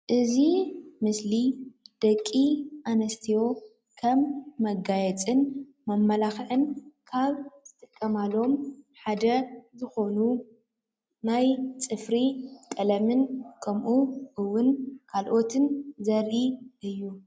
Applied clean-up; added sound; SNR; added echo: none; none; none; none.